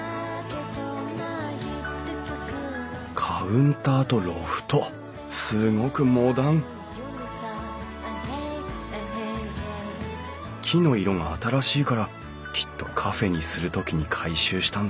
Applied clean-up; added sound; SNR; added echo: none; none; none; none.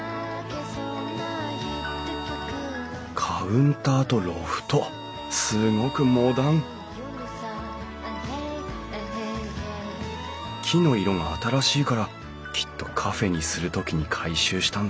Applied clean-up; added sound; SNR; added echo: none; Bowed string instrument; 13 dB; none.